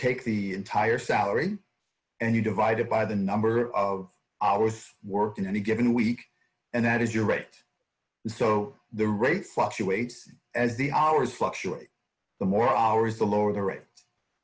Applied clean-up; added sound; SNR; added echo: none; none; none; none.